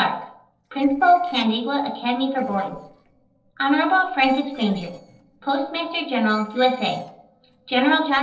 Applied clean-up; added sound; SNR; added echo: neural separator model SepFormer DNS4.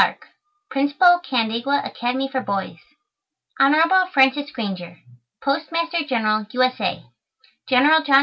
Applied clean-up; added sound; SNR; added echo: none; none; none; none.